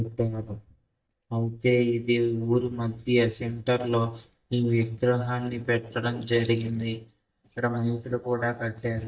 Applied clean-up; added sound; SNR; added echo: neural mask model DeepFilterNet 3.